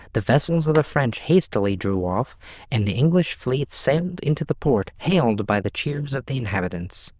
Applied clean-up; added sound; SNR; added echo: neural diffusion model UNIVERSE++.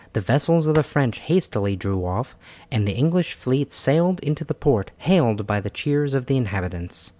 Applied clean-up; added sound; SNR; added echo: none; Clapping; 12 dB; none.